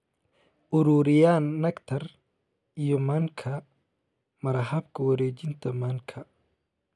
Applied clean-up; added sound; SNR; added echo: none; none; none; none.